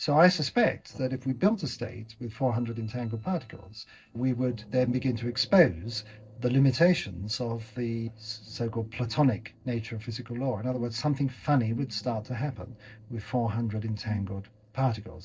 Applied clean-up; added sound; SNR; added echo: neural separator model SepFormer DNS4.